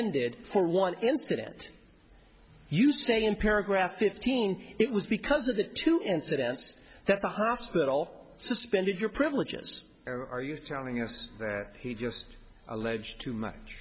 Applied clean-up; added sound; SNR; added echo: none; none; none; none.